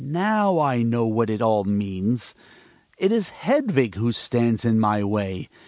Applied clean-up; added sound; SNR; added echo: none; none; none; none.